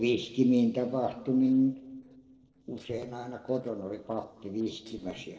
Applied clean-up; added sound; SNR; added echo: neural separator model SepFormer DNS4.